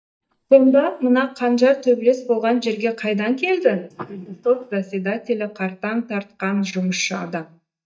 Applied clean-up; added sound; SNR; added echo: neural mask model DeepFilterNet 3.